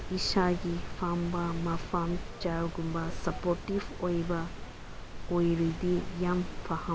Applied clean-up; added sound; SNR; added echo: none; none; none; none.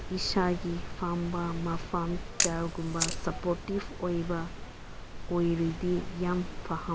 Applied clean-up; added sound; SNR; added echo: none; Camera; 5 dB; none.